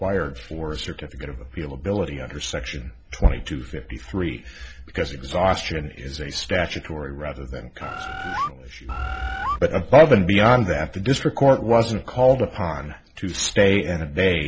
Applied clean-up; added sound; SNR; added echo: none; Bird; 7 dB; none.